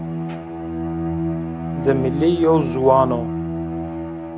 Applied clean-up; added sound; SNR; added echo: none; Bowed string instrument; 3 dB; none.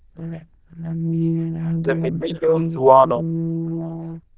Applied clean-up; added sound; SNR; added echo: neural diffusion model UNIVERSE++.